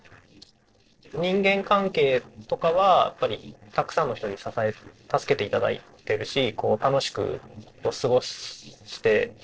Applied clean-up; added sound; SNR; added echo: neural separator model SepFormer DNS4.